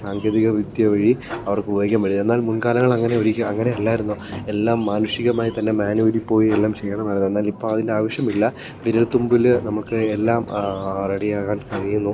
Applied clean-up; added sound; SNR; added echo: none; Sliding door; 18 dB; none.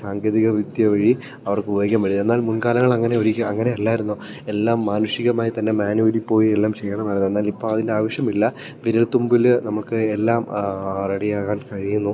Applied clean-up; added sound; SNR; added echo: none; none; none; none.